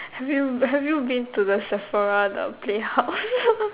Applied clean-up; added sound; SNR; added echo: none; none; none; none.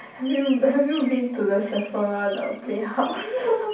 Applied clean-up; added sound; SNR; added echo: none; Chirp, tweet; 20 dB; reverberation time 0.6 s.